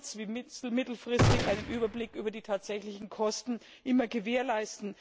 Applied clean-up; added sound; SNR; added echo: none; Gunshot, gunfire; -3 dB; none.